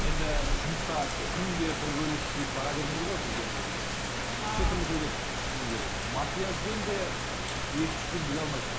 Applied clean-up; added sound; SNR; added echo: none; Rain; -4 dB; reverberation time 0.4 s.